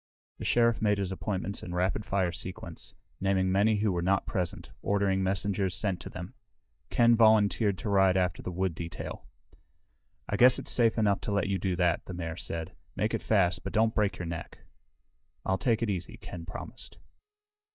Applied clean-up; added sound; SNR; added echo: neural mask model DeepFilterNet 3.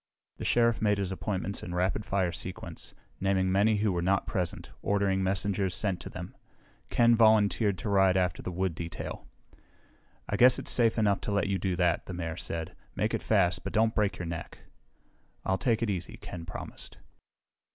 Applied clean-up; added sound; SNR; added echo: none; none; none; none.